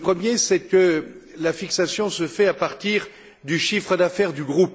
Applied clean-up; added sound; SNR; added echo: none; none; none; none.